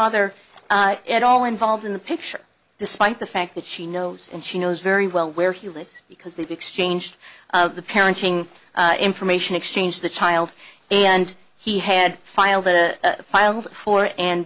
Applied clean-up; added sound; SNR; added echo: none; none; none; none.